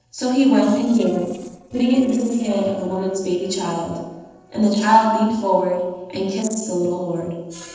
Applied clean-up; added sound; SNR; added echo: neural separator model SepFormer DNS4.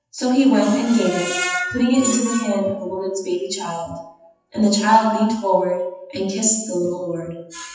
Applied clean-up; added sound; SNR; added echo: classical method WPE with log-MMSE.